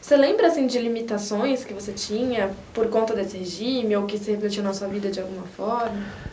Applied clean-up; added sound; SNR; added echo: none; none; none; none.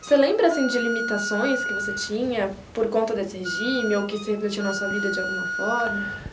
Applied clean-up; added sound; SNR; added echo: none; Wind instrument, woodwind instrument; 6 dB; none.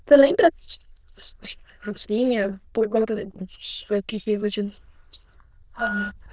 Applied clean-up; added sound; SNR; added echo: neural diffusion model UNIVERSE++.